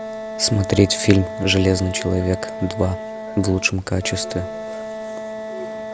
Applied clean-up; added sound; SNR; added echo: none; Wind instrument, woodwind instrument; 9 dB; none.